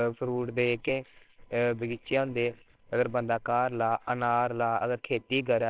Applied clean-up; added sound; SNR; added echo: neural separator model SepFormer WHAMR!.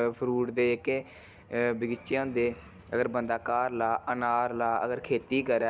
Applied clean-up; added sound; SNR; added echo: none; none; none; none.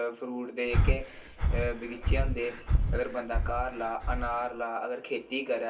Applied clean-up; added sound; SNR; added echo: none; Breathing; -5 dB; reverberation time 0.2 s.